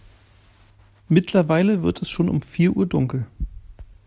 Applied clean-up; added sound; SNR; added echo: none; none; none; none.